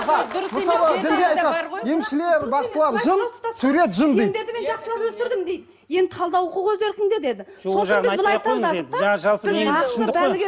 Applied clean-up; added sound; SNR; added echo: none; none; none; none.